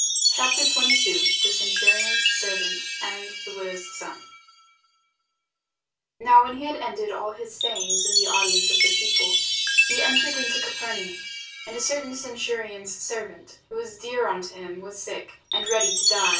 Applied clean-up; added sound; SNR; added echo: none; Chime; -4 dB; reverberation time 0.2 s.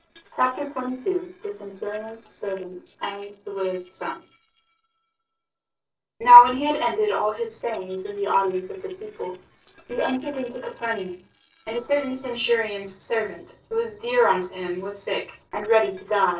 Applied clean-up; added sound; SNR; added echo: neural separator model SepFormer DNS4.